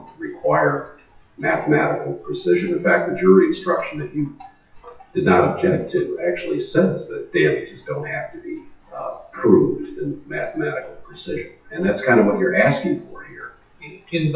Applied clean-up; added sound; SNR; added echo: classical method WPE with log-MMSE.